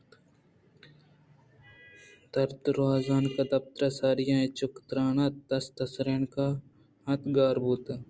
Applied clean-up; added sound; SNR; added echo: none; none; none; none.